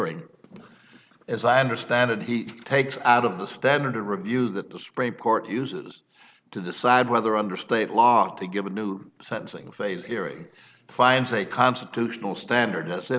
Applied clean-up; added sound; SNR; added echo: none; none; none; none.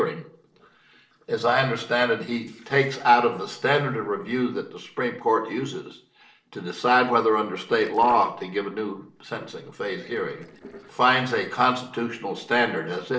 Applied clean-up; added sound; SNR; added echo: neural separator model SepFormer DNS4.